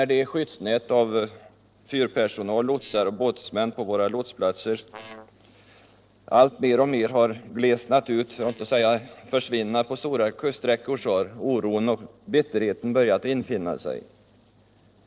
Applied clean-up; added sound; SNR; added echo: neural separator model SepFormer DNS4.